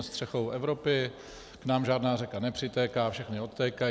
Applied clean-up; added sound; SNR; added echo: none; none; none; none.